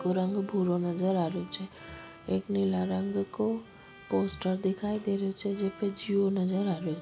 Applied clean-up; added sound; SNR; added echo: none; Bowed string instrument; 20 dB; none.